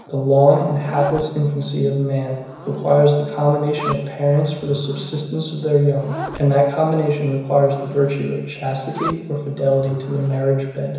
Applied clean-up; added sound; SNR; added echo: none; Zipper (clothing); 17 dB; reverberation time 1.0 s.